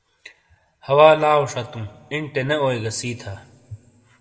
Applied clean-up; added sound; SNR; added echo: none; none; none; reverberation time 1.3 s.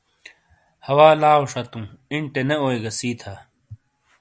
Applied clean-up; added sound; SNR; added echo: none; none; none; none.